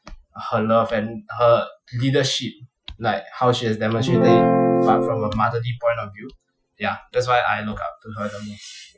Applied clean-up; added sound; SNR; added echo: classical method Wiener filter.